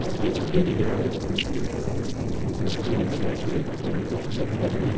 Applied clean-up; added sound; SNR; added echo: neural separator model SepFormer DNS4.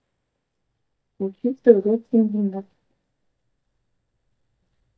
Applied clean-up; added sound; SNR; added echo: neural mask model DeepFilterNet 3.